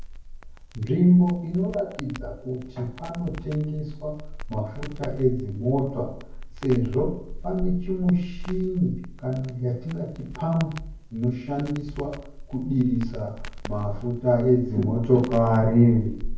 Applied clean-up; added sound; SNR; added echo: none; Crackle; 10 dB; reverberation time 0.9 s.